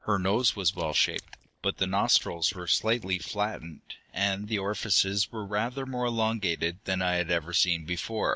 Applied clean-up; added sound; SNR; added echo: neural mask model DeepFilterNet 3.